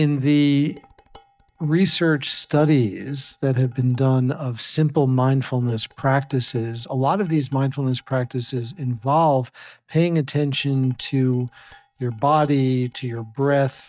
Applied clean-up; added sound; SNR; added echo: neural mask model DeepFilterNet 3.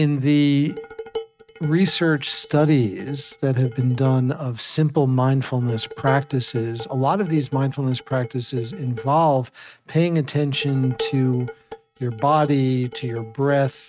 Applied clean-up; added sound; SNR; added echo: neural mask model RNNoise.